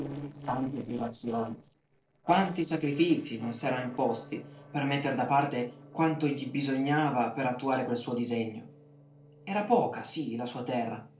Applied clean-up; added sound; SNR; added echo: neural separator model SepFormer DNS4.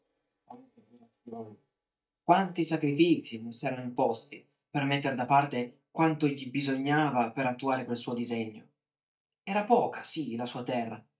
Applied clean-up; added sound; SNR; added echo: neural mask model DeepFilterNet 3.